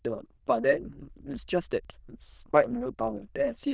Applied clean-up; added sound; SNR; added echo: neural diffusion model UNIVERSE++.